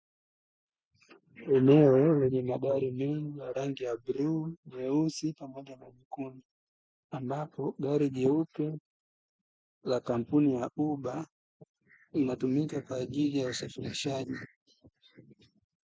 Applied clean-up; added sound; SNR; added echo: none; none; none; none.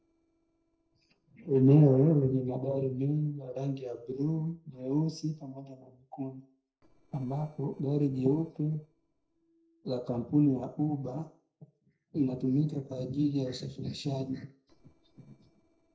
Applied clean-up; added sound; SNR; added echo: neural separator model SepFormer DNS4.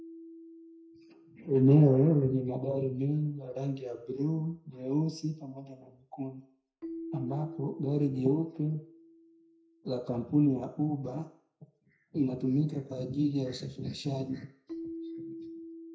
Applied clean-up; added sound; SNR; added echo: none; Keyboard (musical); 18 dB; reverberation time 0.4 s.